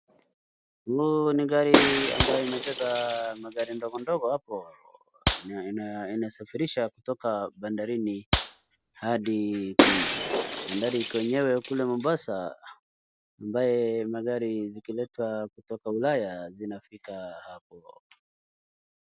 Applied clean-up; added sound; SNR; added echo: none; Shatter + Clapping; -2 dB; none.